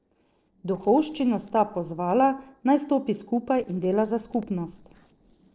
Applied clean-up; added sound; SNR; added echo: neural separator model SepFormer DNS4.